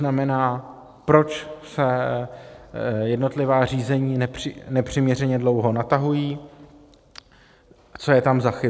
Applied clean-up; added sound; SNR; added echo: none; none; none; none.